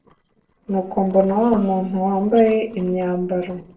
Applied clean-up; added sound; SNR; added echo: neural separator model SepFormer DNS4.